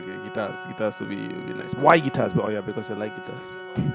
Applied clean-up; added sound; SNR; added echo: none; Organ; 12 dB; none.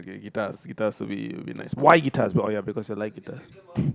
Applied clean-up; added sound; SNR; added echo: none; none; none; none.